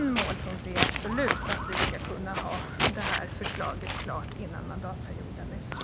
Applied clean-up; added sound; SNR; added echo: none; Walk, footsteps; -3 dB; none.